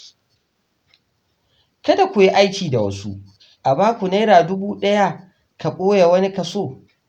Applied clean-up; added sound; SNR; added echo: none; none; none; none.